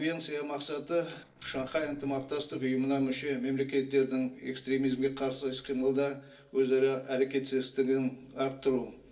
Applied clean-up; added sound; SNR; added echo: neural separator model SepFormer DNS4.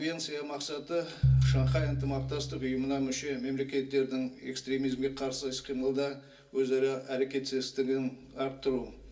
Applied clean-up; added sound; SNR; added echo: none; Piano; -1 dB; reverberation time 0.3 s.